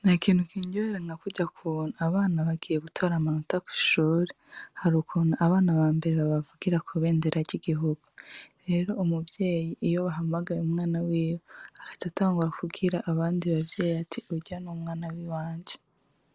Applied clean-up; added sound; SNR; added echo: none; none; none; none.